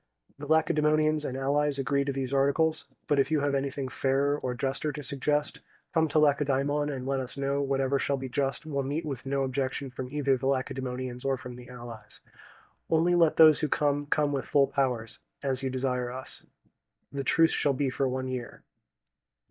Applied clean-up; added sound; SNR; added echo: neural mask model DeepFilterNet 3.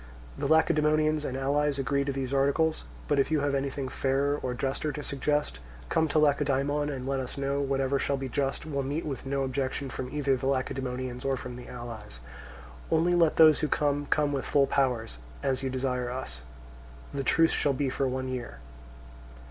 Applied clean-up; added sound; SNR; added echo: none; none; none; none.